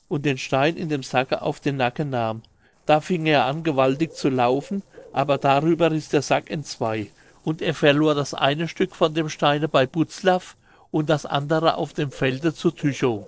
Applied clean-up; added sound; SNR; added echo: neural separator model SepFormer DNS4.